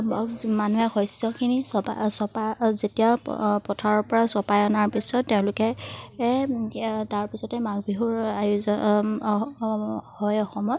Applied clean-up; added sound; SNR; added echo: none; none; none; none.